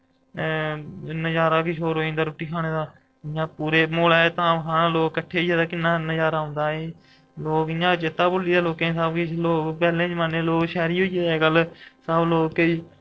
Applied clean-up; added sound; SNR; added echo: neural separator model SepFormer DNS4.